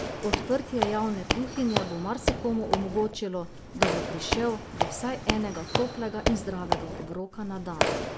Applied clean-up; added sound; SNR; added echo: none; Squeak / Walk, footsteps; 0 dB; none.